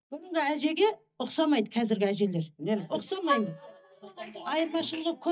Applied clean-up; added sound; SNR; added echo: neural mask model DeepFilterNet 3.